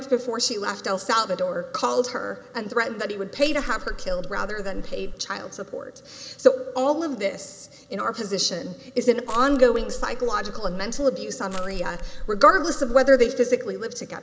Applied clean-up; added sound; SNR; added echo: none; Crushing; 6 dB; none.